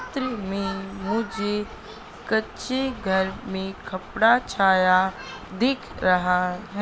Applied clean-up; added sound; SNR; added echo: none; none; none; none.